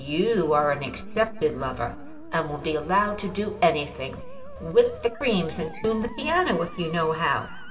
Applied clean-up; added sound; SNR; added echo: none; Musical instrument; 19 dB; reverberation time 1.8 s.